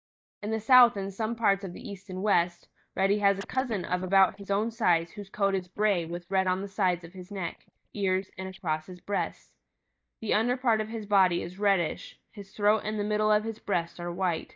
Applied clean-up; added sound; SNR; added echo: neural mask model DeepFilterNet 3.